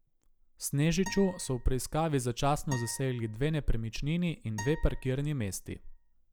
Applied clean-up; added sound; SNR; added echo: none; Acoustic guitar; 17 dB; none.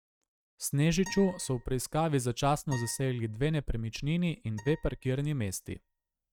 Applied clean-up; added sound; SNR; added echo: neural mask model RNNoise.